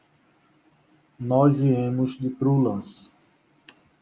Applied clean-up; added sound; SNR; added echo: none; none; none; none.